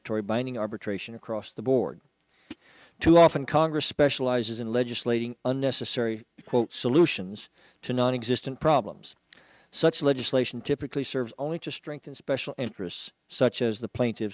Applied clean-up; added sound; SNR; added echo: neural mask model RNNoise.